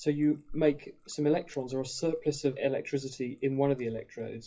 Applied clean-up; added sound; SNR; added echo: classical method WPE with log-MMSE.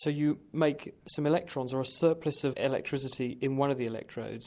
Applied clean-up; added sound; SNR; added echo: none; none; none; none.